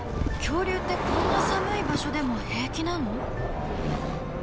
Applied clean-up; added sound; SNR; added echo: none; Motor vehicle (road); 4 dB; none.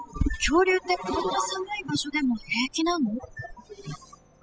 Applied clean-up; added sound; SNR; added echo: classical method spectral subtraction.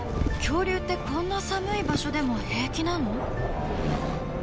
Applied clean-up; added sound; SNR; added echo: none; none; none; none.